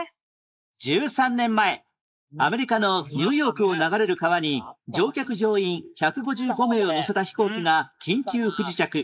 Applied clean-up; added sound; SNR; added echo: neural mask model Resemble Enhance denoiser.